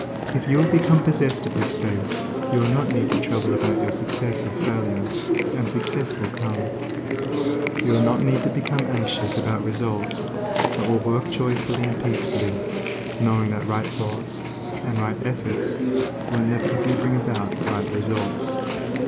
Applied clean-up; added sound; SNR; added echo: none; Chewing, mastication; 1 dB; none.